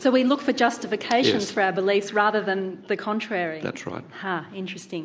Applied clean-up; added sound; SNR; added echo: none; none; none; none.